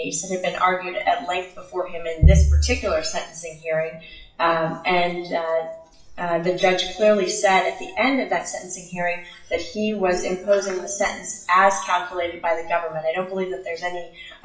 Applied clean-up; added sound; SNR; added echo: classical method WPE with log-MMSE.